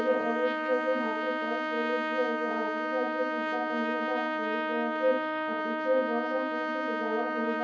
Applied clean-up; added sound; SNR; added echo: none; Trumpet; -1 dB; reverberation time 0.6 s.